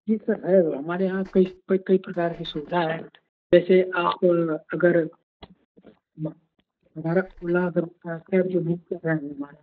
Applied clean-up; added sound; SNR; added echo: neural mask model DeepFilterNet 3.